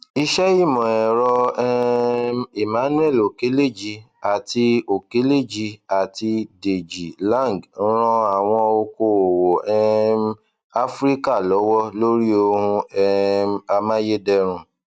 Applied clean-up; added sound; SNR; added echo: none; none; none; none.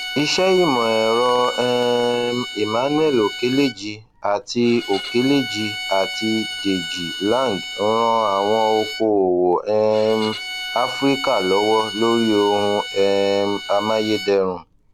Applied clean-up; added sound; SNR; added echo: none; Bowed string instrument; 10 dB; none.